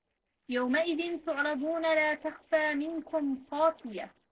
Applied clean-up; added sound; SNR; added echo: neural separator model SepFormer DNS4.